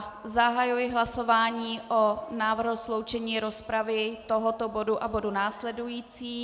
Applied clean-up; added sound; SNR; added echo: none; none; none; none.